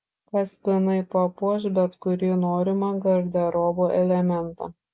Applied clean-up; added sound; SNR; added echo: none; none; none; none.